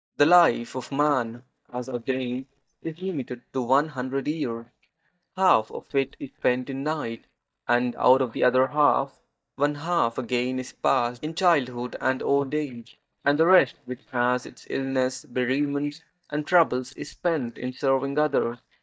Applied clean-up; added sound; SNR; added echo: neural mask model DeepFilterNet 3.